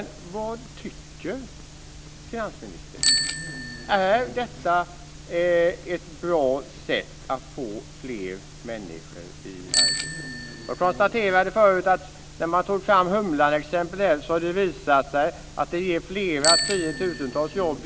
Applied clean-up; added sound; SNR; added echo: none; Bicycle bell; 7 dB; none.